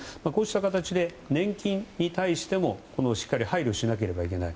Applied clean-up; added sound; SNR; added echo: none; none; none; none.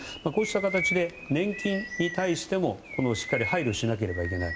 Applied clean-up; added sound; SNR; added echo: none; Bird vocalization, bird call, bird song; 8 dB; none.